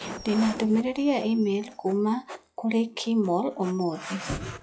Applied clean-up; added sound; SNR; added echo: classical method log-MMSE.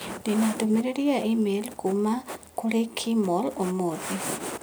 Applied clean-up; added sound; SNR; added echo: none; none; none; none.